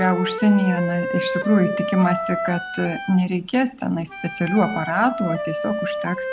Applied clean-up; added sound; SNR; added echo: none; Wind instrument, woodwind instrument; 6 dB; none.